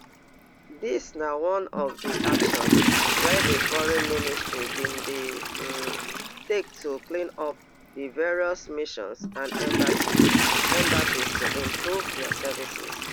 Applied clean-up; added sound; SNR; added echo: none; Toilet flush / Water; -4 dB; none.